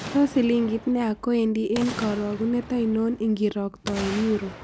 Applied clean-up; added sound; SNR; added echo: none; Boom; 14 dB; none.